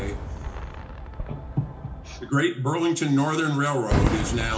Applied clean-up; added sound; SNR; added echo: none; Fireworks; 4 dB; reverberation time 0.4 s.